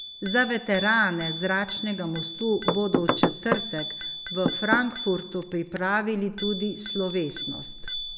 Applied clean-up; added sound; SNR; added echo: none; Knock / Wood + Bicycle bell; 4 dB; none.